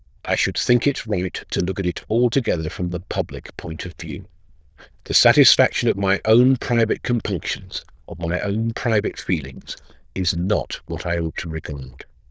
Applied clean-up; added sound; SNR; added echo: neural diffusion model UNIVERSE++.